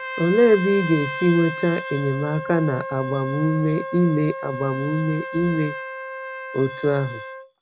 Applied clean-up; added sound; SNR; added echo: none; Trumpet; 9 dB; none.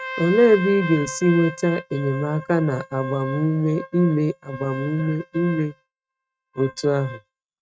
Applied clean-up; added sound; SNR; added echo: neural mask model RNNoise.